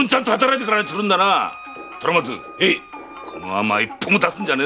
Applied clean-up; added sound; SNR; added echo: none; Wind instrument, woodwind instrument; 19 dB; none.